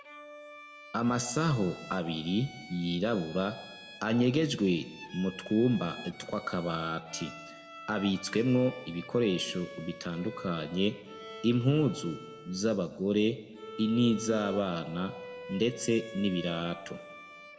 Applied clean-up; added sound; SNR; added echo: none; Bowed string instrument; 16 dB; reverberation time 1.2 s.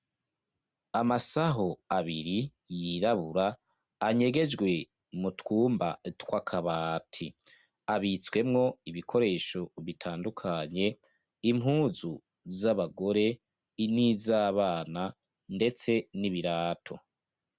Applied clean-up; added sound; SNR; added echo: none; none; none; none.